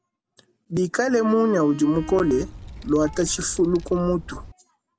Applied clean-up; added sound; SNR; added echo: none; Wind + Bowed string instrument; 14 dB; none.